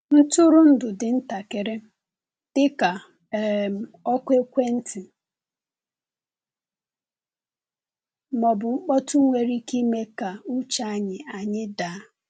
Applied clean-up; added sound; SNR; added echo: none; none; none; none.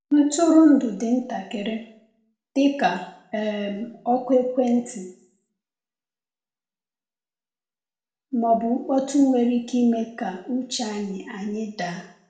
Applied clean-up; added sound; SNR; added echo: none; none; none; reverberation time 0.6 s.